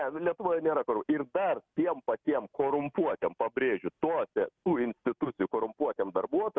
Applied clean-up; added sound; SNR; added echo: none; none; none; none.